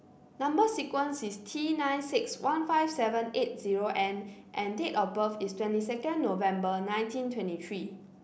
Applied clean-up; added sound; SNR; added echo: none; none; none; none.